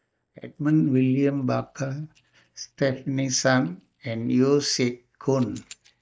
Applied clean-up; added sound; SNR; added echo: neural mask model DeepFilterNet 3.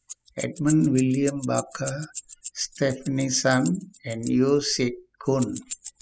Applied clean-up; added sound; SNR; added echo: classical method spectral subtraction.